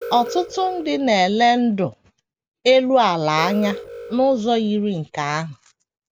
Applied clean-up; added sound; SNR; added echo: none; Alarm; 15 dB; none.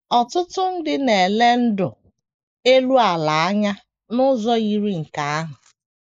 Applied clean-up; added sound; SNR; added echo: neural mask model Resemble Enhance denoiser.